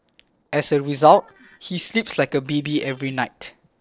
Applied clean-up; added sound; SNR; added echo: neural separator model SepFormer DNS4.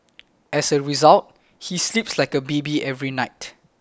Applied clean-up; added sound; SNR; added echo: none; none; none; none.